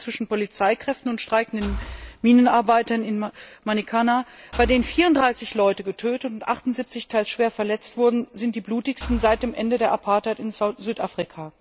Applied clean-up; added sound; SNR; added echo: none; Engine / Car; 12 dB; none.